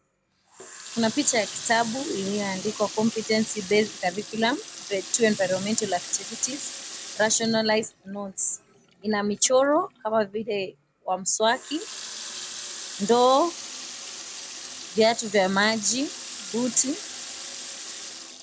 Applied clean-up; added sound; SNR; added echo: none; Water tap, faucet; 12 dB; none.